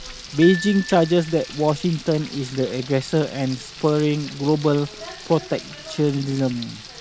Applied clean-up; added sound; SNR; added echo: none; Frying (food) + Glockenspiel; 15 dB; none.